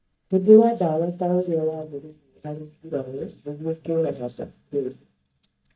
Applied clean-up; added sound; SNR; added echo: neural mask model DeepFilterNet 3.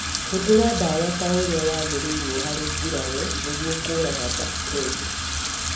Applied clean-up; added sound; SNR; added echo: none; Sink (filling or washing) / Water tap, faucet; 1 dB; reverberation time 0.5 s.